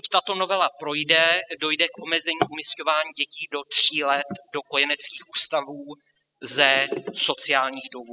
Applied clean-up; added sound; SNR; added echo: classical method spectral subtraction.